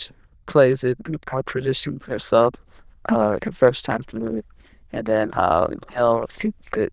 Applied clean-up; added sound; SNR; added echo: neural diffusion model UNIVERSE++.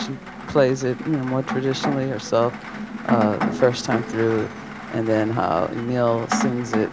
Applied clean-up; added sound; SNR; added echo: none; Rain; 6 dB; none.